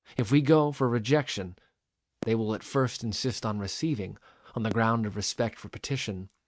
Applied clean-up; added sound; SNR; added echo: neural mask model RNNoise.